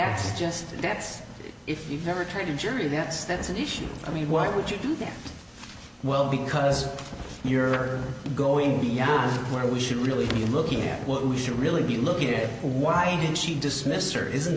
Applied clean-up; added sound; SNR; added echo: none; Thunder; 14 dB; none.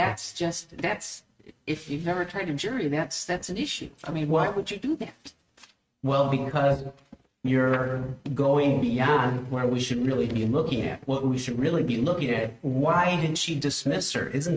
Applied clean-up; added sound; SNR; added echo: neural mask model RNNoise.